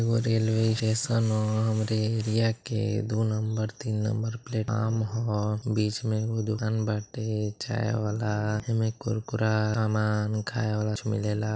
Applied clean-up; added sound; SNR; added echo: none; none; none; none.